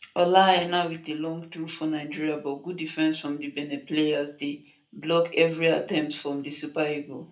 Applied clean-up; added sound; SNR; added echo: none; Whoosh, swoosh, swish; 12 dB; reverberation time 0.3 s.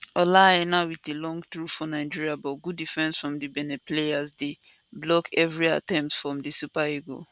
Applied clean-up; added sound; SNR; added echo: none; none; none; none.